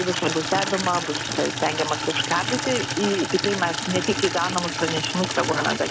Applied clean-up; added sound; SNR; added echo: none; Water tap, faucet / Liquid; 3 dB; none.